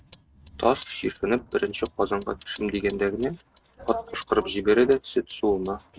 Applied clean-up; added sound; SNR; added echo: neural mask model RNNoise.